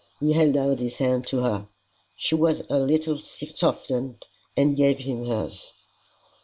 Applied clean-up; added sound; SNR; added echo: none; Bicycle bell; 20 dB; none.